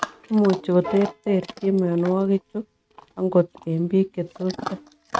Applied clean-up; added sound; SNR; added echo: neural mask model RNNoise.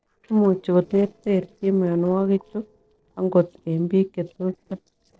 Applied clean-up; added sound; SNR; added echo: neural separator model SepFormer DNS4.